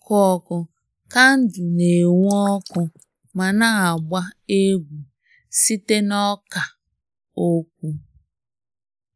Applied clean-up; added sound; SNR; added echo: neural mask model Resemble Enhance denoiser.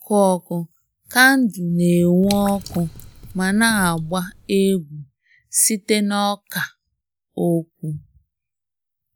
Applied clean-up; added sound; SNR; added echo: none; Drip / Water; 17 dB; none.